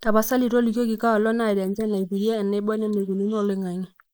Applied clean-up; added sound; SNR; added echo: neural mask model Resemble Enhance denoiser.